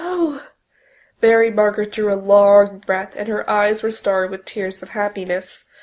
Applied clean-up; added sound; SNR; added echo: none; none; none; none.